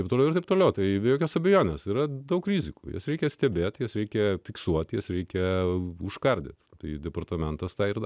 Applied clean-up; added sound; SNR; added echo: none; none; none; none.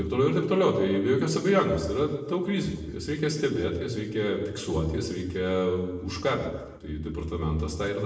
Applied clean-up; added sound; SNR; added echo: none; none; none; reverberation time 1.0 s.